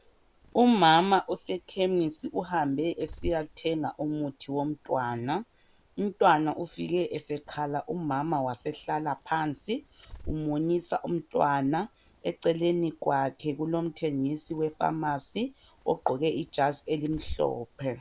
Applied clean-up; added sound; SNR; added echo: none; Bird; 20 dB; none.